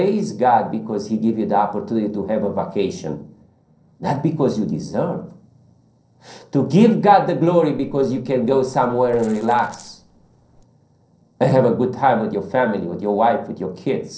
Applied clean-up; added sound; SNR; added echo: neural separator model SepFormer DNS4.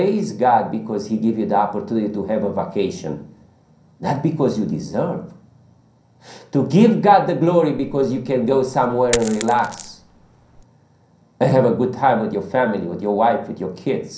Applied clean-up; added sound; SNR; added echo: none; Coin (dropping); 14 dB; reverberation time 0.6 s.